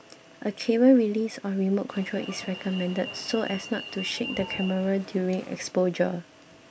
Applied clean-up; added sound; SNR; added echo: none; Alarm; 13 dB; none.